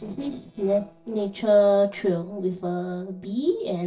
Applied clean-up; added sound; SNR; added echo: neural separator model SepFormer DNS4.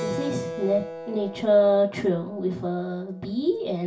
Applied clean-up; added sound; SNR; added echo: none; Keyboard (musical); 12 dB; reverberation time 0.3 s.